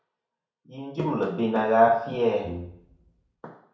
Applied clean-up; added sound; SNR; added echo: none; Brass instrument; 14 dB; reverberation time 0.6 s.